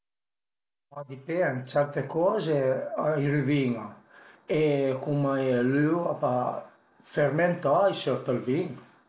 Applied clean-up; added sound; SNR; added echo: none; none; none; none.